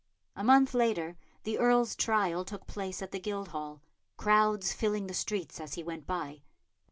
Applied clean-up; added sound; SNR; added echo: none; none; none; none.